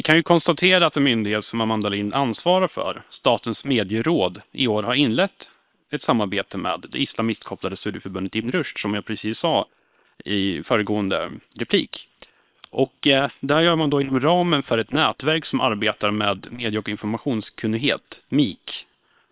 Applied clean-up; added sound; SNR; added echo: neural separator model SepFormer WHAM!.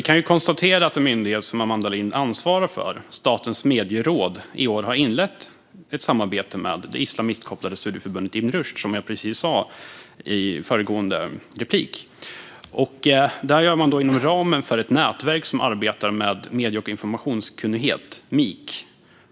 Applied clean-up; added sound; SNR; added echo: none; none; none; none.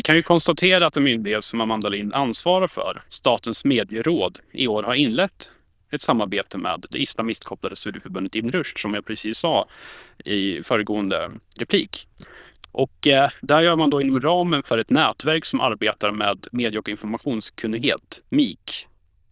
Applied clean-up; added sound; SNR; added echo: neural diffusion model UNIVERSE++.